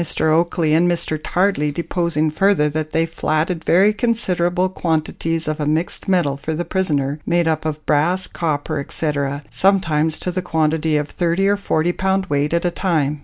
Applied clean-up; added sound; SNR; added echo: none; none; none; none.